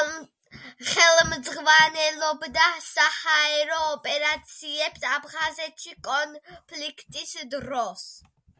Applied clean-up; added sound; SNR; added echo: none; none; none; none.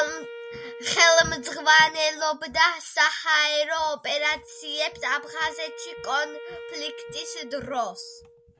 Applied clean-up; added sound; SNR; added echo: none; Wind instrument, woodwind instrument; 17 dB; none.